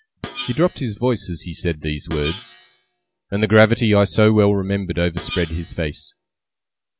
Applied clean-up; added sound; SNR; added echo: none; Screech; 16 dB; none.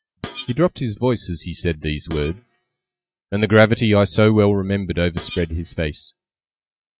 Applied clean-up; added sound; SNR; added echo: neural mask model RNNoise.